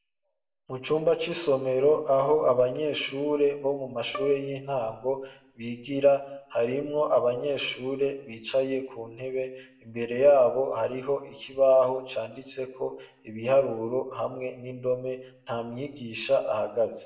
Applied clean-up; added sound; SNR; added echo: none; Bowed string instrument; 19 dB; reverberation time 0.6 s.